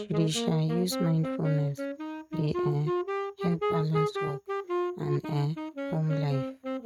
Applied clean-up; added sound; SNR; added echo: neural mask model RNNoise.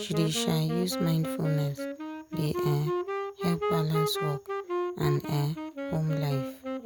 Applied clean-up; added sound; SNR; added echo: none; Wind instrument, woodwind instrument; 3 dB; none.